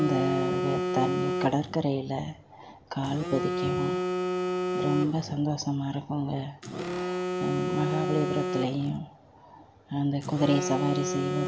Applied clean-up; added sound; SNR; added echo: none; Telephone; 2 dB; reverberation time 0.5 s.